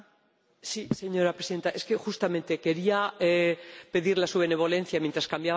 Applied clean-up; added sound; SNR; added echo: none; none; none; none.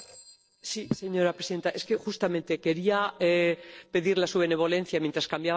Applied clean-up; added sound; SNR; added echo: neural separator model SepFormer DNS4.